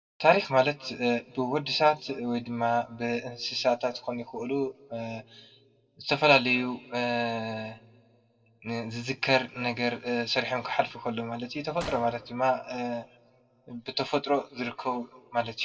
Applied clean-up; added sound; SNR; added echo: neural separator model SepFormer DNS4.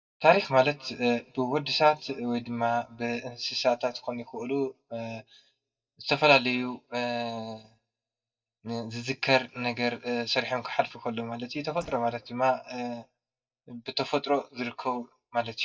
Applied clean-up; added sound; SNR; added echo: neural mask model DeepFilterNet 3.